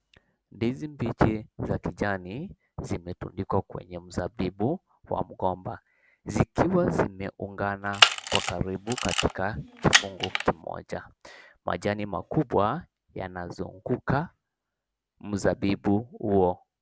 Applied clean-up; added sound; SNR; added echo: none; Camera; -2 dB; none.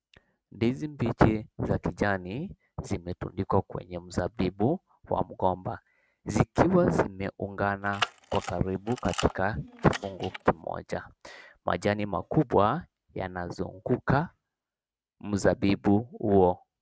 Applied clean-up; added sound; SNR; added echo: neural mask model RNNoise.